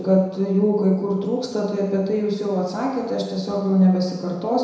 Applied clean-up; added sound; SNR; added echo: none; none; none; reverberation time 1.0 s.